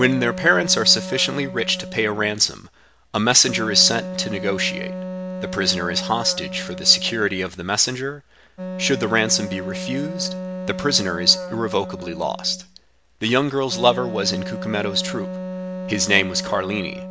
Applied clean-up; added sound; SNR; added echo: none; Wind instrument, woodwind instrument; 9 dB; none.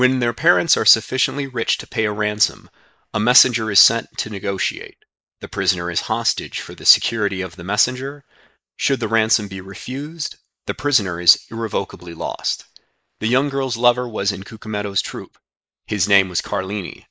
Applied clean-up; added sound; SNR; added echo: neural mask model Resemble Enhance denoiser.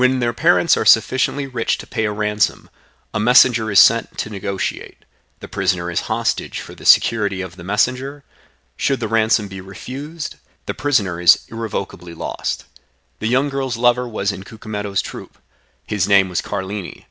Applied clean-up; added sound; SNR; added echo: none; none; none; none.